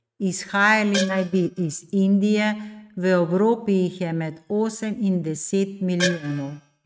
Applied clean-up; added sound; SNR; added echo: neural mask model RNNoise.